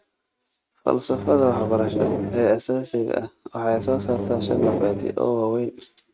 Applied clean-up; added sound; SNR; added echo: neural mask model RNNoise.